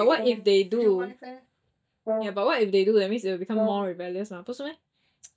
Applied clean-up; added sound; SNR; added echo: neural mask model DeepFilterNet 3.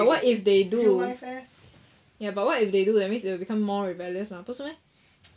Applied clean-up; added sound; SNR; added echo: none; none; none; none.